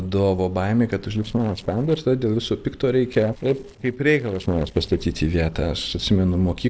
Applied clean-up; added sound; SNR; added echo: neural separator model SepFormer DNS4.